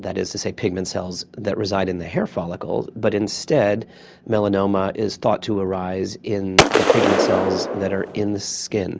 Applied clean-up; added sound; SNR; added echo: none; Gunshot, gunfire; -4 dB; none.